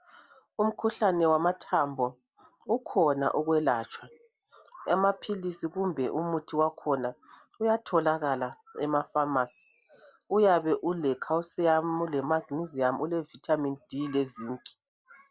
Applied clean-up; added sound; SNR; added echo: none; none; none; none.